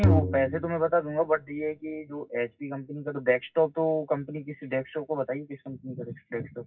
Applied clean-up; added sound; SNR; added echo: classical method WPE with log-MMSE.